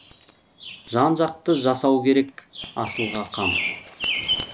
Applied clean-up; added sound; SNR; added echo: none; Bird vocalization, bird call, bird song; 7 dB; none.